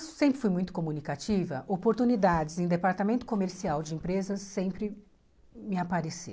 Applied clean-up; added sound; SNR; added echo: none; none; none; none.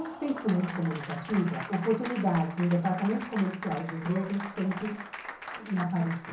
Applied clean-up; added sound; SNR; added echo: none; Applause; 11 dB; reverberation time 0.7 s.